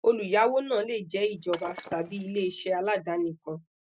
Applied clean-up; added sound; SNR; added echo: neural mask model RNNoise.